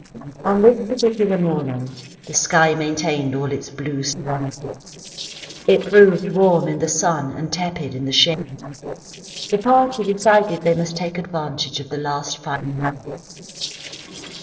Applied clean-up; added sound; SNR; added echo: neural separator model SepFormer DNS4.